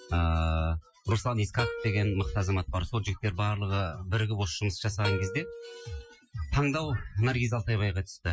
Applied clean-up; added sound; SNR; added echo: classical method Wiener filter.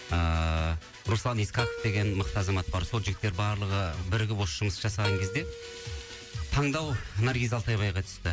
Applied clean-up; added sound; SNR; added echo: none; Plucked string instrument; 13 dB; none.